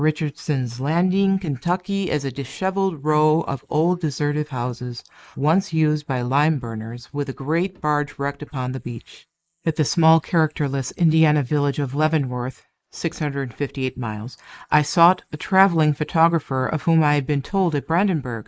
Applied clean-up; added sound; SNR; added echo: neural mask model Resemble Enhance denoiser.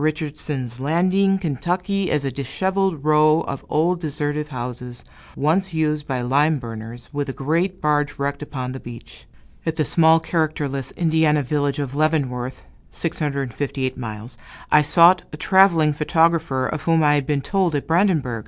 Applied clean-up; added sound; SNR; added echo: none; none; none; none.